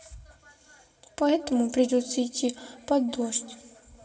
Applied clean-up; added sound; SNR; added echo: none; none; none; reverberation time 1.6 s.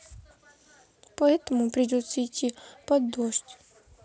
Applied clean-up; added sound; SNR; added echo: none; none; none; none.